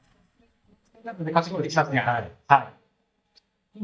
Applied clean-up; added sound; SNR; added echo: neural mask model DeepFilterNet 3.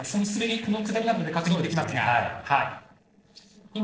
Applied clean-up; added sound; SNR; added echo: neural separator model SepFormer DNS4.